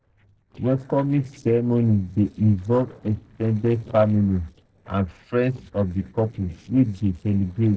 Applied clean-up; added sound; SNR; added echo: neural separator model SepFormer DNS4.